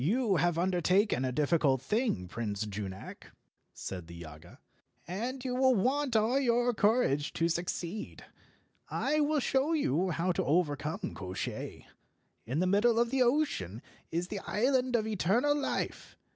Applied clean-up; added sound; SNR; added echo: none; none; none; none.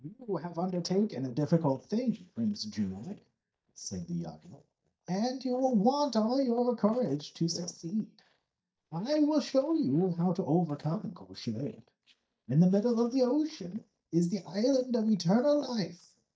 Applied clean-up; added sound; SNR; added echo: neural mask model DeepFilterNet 3.